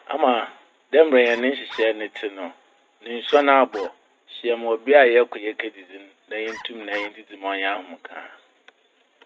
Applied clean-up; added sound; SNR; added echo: none; Bark; 19 dB; none.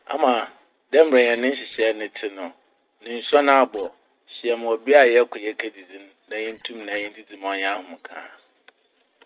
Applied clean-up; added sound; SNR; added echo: neural separator model SepFormer DNS4.